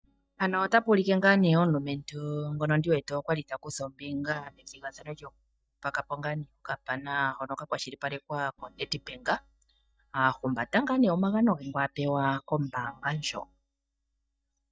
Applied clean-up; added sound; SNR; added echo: neural mask model DeepFilterNet 3.